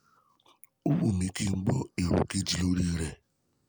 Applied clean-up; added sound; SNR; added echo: none; none; none; none.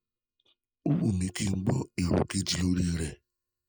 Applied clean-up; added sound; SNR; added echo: neural mask model DeepFilterNet 3.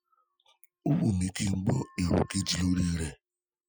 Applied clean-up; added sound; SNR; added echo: classical method Wiener filter.